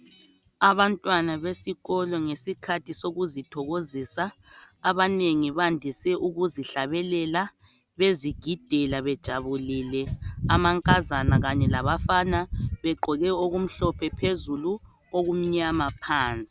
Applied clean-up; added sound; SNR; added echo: none; none; none; none.